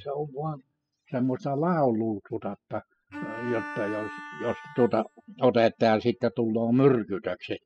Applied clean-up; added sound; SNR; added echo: classical method spectral subtraction.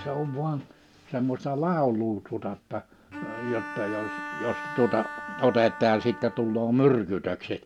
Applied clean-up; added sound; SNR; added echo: none; Bowed string instrument; 13 dB; none.